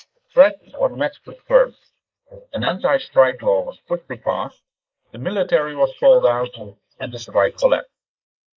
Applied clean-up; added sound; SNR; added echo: neural mask model Resemble Enhance denoiser.